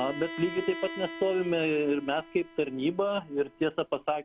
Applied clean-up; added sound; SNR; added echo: none; Bowed string instrument; 14 dB; none.